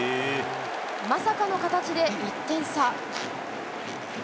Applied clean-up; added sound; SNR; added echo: none; Trumpet + Squeak; 16 dB; none.